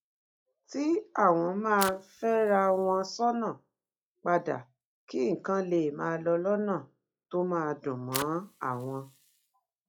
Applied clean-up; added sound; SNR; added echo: classical method log-MMSE.